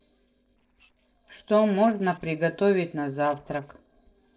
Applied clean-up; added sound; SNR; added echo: neural separator model SepFormer DNS4.